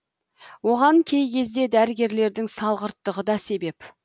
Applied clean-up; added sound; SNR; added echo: none; none; none; none.